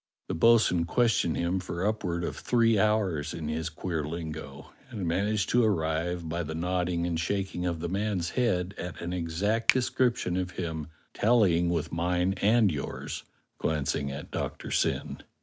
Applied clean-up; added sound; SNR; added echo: none; Finger snapping; 10 dB; none.